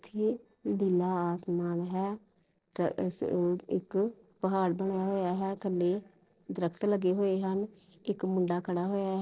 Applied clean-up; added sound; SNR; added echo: neural separator model SepFormer DNS4.